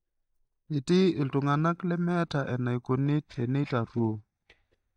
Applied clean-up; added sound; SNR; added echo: neural mask model DeepFilterNet 3.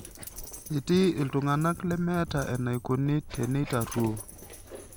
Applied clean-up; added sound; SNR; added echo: none; Dog; 14 dB; none.